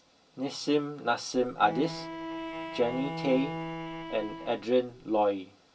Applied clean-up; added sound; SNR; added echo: none; Bowed string instrument; 8 dB; reverberation time 0.2 s.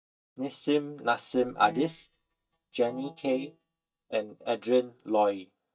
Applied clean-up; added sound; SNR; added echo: neural mask model DeepFilterNet 3.